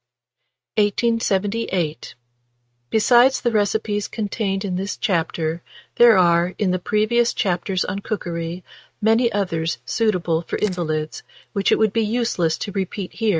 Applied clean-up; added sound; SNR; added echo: neural mask model RNNoise.